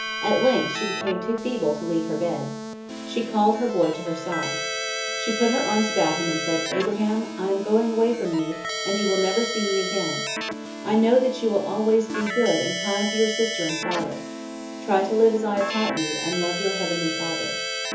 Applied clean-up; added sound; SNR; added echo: none; Keyboard (musical); 6 dB; reverberation time 0.7 s.